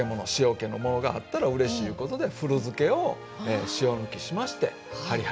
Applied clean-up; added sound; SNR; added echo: none; none; none; none.